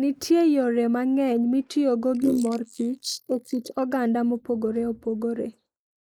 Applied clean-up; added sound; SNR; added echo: neural mask model Resemble Enhance denoiser.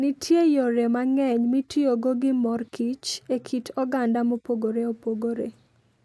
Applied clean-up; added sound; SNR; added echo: none; none; none; none.